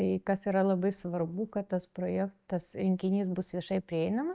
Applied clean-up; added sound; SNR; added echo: none; none; none; none.